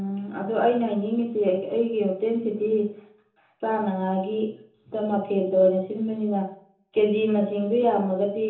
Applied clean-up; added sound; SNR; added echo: none; none; none; reverberation time 0.6 s.